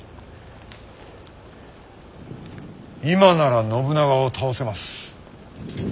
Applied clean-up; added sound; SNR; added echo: none; none; none; none.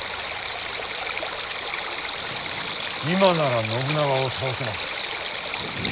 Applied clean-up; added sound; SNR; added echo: none; Stream; -3 dB; none.